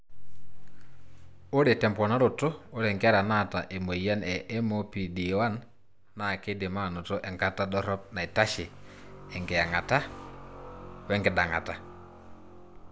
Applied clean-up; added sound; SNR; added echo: none; none; none; none.